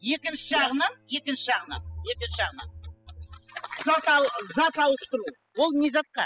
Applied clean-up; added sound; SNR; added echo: classical method spectral subtraction.